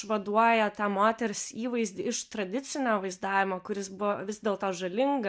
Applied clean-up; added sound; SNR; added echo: none; none; none; none.